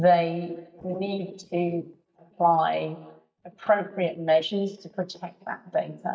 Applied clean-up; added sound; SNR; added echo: neural mask model DeepFilterNet 3.